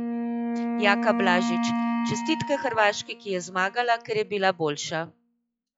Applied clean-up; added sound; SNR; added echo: classical method log-MMSE.